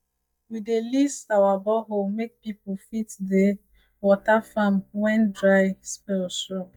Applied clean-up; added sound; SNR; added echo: neural mask model DeepFilterNet 3.